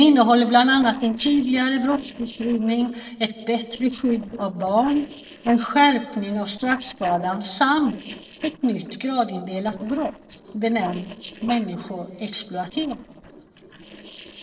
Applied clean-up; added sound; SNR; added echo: neural separator model SepFormer DNS4.